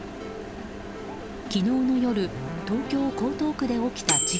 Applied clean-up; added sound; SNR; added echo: none; Microwave oven; 5 dB; none.